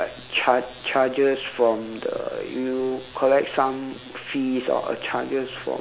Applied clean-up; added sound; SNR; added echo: none; none; none; none.